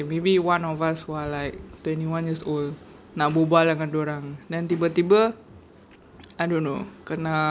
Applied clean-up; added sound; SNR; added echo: none; none; none; none.